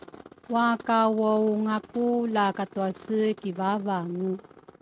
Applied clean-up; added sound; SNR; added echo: neural mask model RNNoise.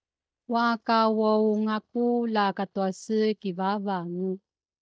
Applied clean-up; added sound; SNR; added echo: neural mask model DeepFilterNet 3.